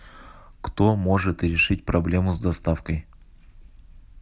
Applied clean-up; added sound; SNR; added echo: none; none; none; none.